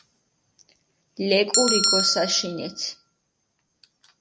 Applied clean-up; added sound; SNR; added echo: none; Bell; -2 dB; none.